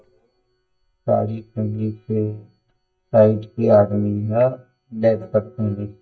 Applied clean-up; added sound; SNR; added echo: neural mask model DeepFilterNet 3.